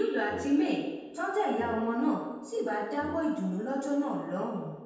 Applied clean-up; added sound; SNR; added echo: none; Brass instrument; 18 dB; reverberation time 1.1 s.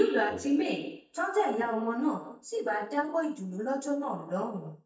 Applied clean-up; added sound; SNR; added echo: neural mask model DeepFilterNet 3.